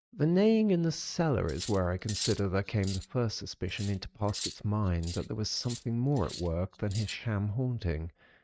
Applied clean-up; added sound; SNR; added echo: neural mask model RNNoise.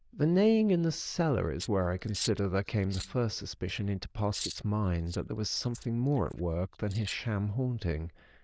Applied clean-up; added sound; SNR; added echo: neural diffusion model UNIVERSE++.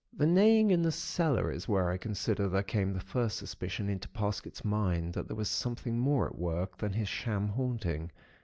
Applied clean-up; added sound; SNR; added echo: none; none; none; none.